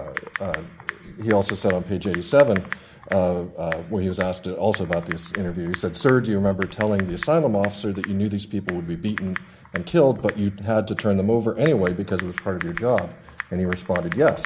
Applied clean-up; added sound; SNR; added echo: none; Typing; 13 dB; none.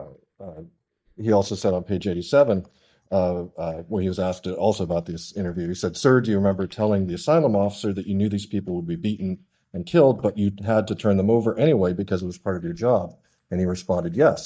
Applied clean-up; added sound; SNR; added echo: neural mask model DeepFilterNet 3.